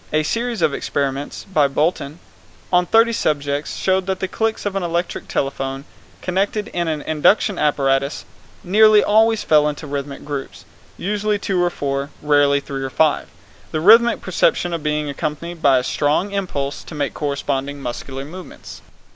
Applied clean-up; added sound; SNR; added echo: none; none; none; none.